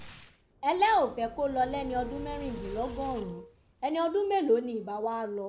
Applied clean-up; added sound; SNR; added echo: none; Wind instrument, woodwind instrument + Boom; 14 dB; none.